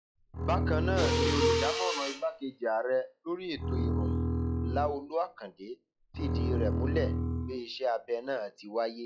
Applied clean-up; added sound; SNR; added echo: classical method log-MMSE.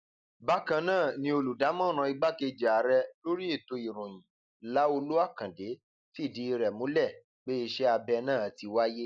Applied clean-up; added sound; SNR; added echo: none; none; none; none.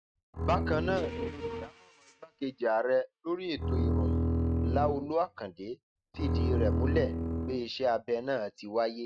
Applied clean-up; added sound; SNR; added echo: neural mask model RNNoise.